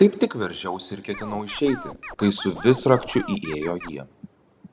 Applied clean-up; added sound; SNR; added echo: none; Scratching (performance technique); 14 dB; none.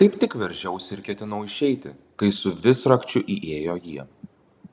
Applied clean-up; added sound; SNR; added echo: none; none; none; none.